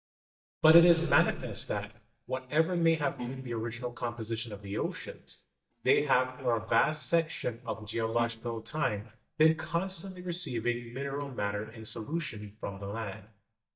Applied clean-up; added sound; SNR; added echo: neural mask model DeepFilterNet 3.